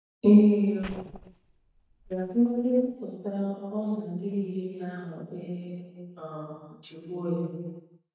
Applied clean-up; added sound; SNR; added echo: neural mask model DeepFilterNet 3.